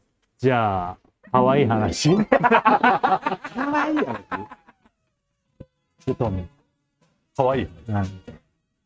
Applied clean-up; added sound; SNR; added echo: neural mask model RNNoise.